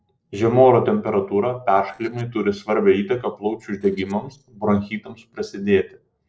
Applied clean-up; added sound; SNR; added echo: neural separator model SepFormer DNS4.